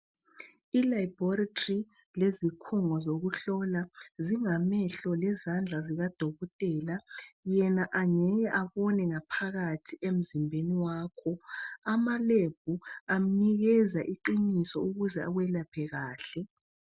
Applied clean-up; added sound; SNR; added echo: none; none; none; none.